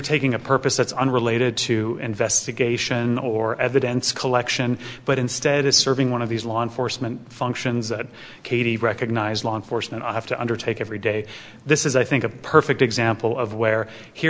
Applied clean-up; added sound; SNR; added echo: none; none; none; none.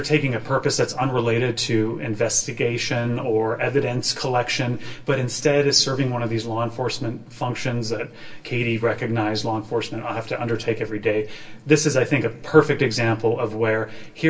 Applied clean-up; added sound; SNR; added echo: none; none; none; reverberation time 0.2 s.